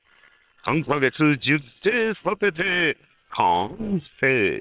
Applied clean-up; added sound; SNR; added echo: neural separator model SepFormer WHAM!.